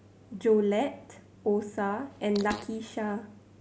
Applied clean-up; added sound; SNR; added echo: none; Fart; 14 dB; none.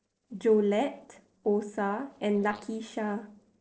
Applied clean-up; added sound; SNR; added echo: neural separator model SepFormer DNS4.